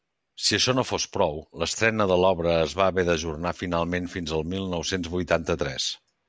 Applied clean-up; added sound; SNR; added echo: none; none; none; none.